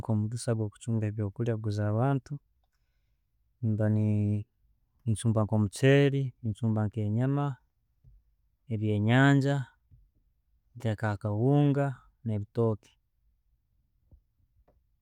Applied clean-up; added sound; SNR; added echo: none; none; none; none.